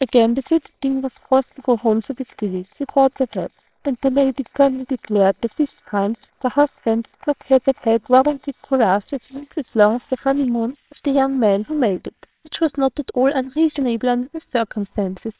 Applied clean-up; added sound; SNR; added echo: neural separator model SepFormer WHAMR!.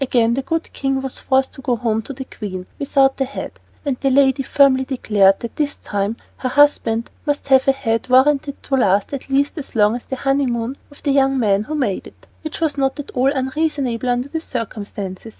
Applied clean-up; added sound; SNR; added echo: none; none; none; none.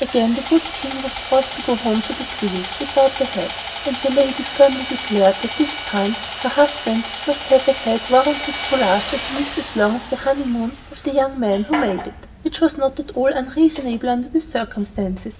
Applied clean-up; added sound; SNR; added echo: none; Sawing; 10 dB; reverberation time 0.6 s.